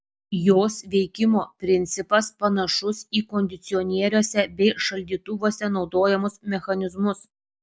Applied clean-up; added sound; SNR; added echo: none; none; none; none.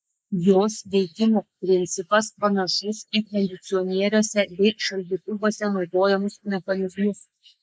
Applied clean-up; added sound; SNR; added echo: neural mask model Resemble Enhance denoiser.